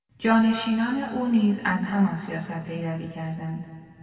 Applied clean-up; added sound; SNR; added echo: none; none; none; reverberation time 2.4 s.